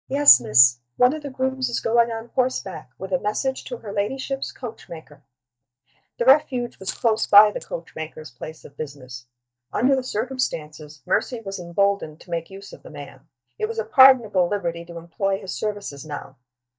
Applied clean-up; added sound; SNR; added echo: neural mask model DeepFilterNet 3.